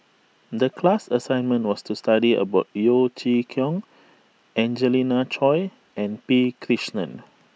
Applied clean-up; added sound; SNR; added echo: none; none; none; none.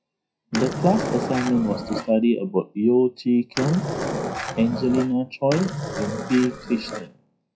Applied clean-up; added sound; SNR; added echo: classical method WPE with log-MMSE.